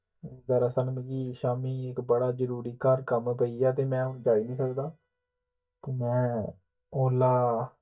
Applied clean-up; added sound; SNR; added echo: neural mask model DeepFilterNet 3.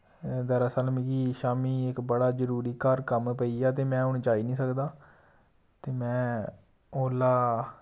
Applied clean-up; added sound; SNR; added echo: none; none; none; none.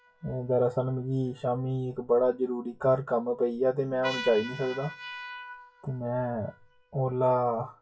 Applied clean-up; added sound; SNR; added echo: classical method WPE with log-MMSE.